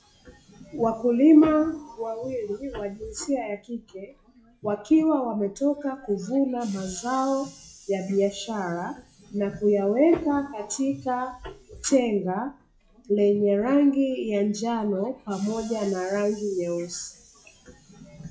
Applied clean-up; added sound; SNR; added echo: classical method WPE with log-MMSE.